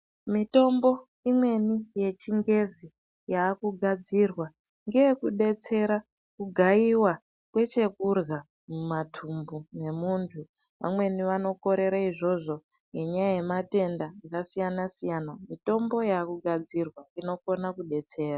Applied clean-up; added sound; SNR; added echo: none; none; none; none.